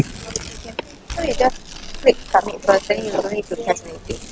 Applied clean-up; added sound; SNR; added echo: none; Tearing; 12 dB; none.